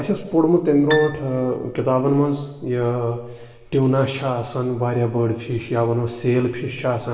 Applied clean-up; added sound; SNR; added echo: none; Piano; 13 dB; reverberation time 1.3 s.